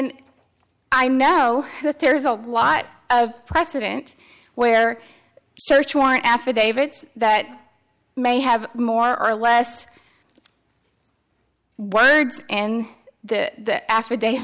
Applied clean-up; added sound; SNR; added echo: none; none; none; none.